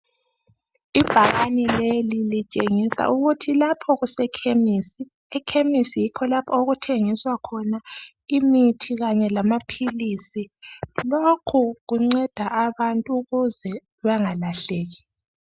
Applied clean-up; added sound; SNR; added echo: none; none; none; none.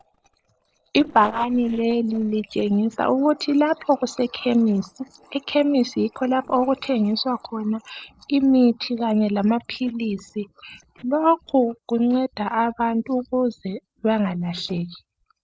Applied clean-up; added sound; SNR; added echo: neural separator model SepFormer DNS4.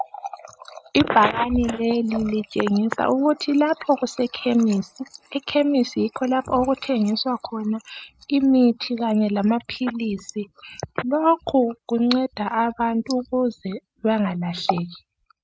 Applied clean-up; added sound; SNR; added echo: neural mask model RNNoise.